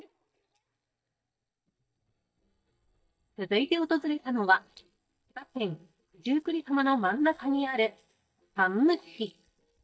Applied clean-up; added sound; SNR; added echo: neural mask model DeepFilterNet 3.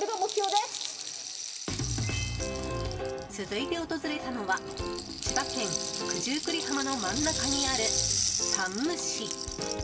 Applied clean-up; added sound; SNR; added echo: none; Rattle (instrument); 2 dB; reverberation time 1.4 s.